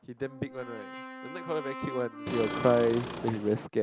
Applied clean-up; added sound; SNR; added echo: none; Engine / Car + Brass instrument; 8 dB; none.